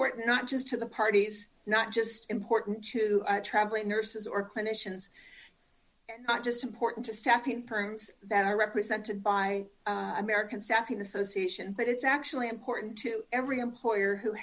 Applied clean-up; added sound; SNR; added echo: none; none; none; none.